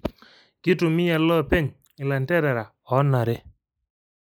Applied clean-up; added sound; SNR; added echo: neural mask model Resemble Enhance denoiser.